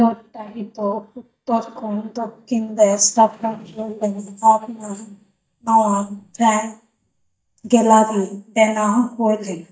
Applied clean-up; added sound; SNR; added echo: neural mask model DeepFilterNet 3.